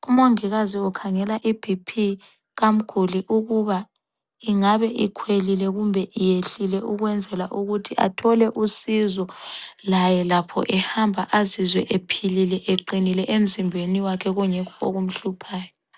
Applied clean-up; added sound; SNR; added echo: none; none; none; none.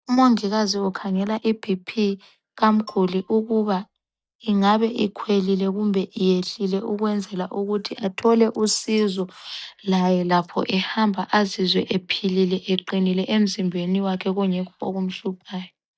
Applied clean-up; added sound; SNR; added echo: neural mask model DeepFilterNet 3.